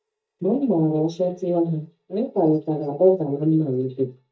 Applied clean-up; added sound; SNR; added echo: neural mask model DeepFilterNet 3.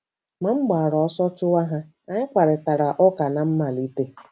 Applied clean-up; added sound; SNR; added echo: none; none; none; none.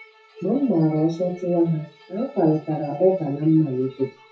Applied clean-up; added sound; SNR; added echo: classical method WPE with log-MMSE.